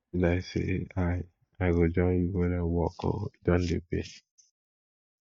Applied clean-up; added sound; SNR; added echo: neural mask model DeepFilterNet 3.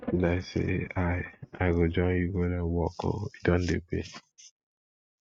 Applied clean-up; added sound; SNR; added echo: neural mask model RNNoise.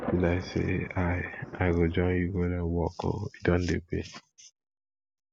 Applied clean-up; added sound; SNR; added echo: none; Thunder; 15 dB; none.